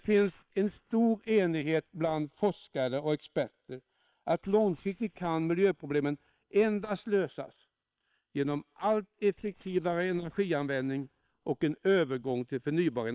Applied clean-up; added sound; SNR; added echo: neural separator model SepFormer WHAM!.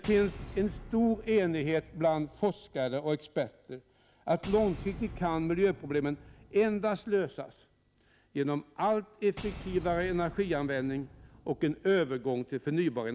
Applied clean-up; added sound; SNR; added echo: none; Shatter / Boom; 16 dB; none.